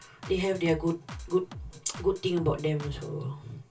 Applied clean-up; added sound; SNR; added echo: none; Drum kit; 14 dB; reverberation time 0.2 s.